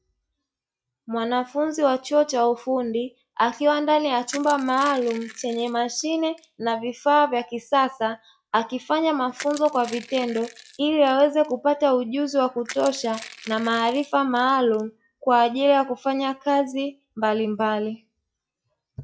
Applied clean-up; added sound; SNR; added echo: classical method log-MMSE.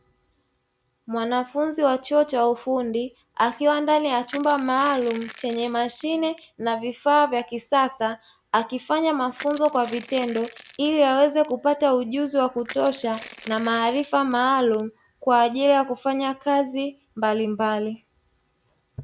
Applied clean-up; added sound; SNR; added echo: none; Crushing; 19 dB; none.